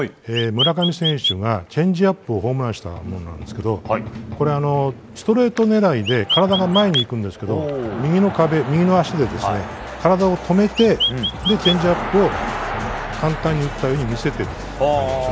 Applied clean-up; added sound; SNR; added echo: none; Chirp, tweet; 4 dB; none.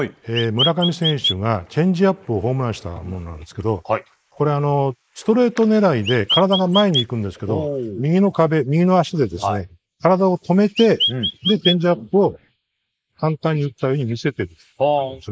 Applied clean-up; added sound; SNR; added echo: neural mask model Resemble Enhance denoiser.